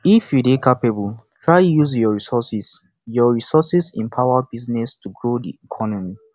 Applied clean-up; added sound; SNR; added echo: none; none; none; none.